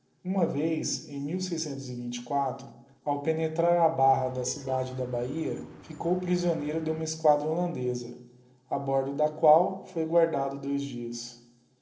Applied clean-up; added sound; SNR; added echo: neural separator model SepFormer DNS4.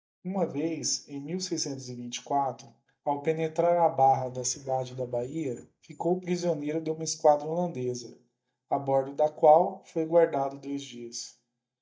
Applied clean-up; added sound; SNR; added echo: neural mask model DeepFilterNet 3.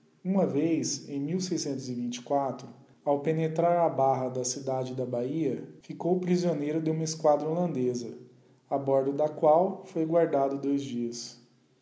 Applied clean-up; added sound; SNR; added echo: none; none; none; none.